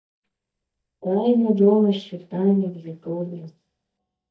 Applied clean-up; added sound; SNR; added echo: neural mask model DeepFilterNet 3.